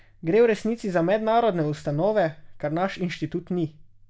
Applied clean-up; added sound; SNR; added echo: none; none; none; none.